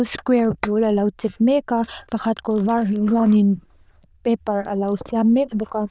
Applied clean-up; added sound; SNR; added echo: neural diffusion model UNIVERSE++.